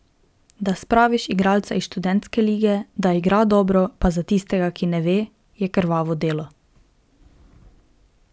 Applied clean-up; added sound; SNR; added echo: none; none; none; none.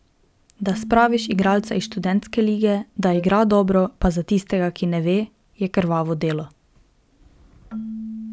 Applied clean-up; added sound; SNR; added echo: none; Keyboard (musical) + Wind instrument, woodwind instrument; 16 dB; none.